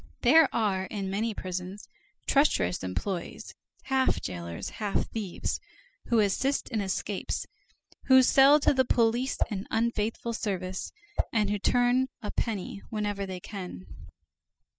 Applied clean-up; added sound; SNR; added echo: classical method spectral subtraction.